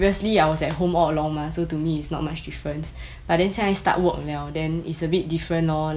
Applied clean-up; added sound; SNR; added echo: none; none; none; none.